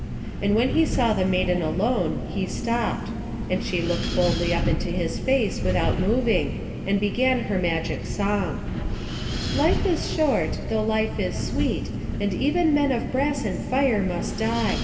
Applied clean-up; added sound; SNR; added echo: none; Wind; 3 dB; reverberation time 2.1 s.